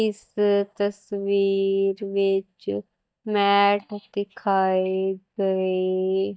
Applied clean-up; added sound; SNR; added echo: neural mask model DeepFilterNet 3.